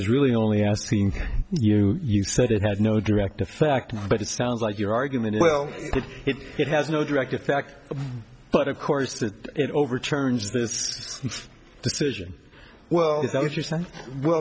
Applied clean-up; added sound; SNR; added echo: none; none; none; none.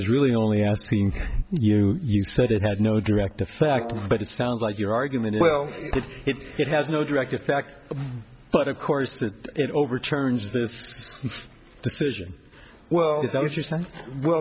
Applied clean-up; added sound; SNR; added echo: none; Brass instrument; 14 dB; none.